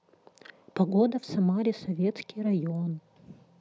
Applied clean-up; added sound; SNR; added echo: none; none; none; none.